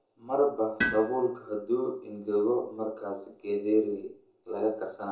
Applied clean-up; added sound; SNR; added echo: none; Tools; 8 dB; reverberation time 0.5 s.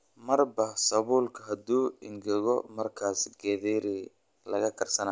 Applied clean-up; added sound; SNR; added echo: none; none; none; none.